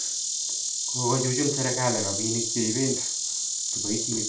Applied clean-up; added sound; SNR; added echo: none; Insect; -2 dB; reverberation time 0.3 s.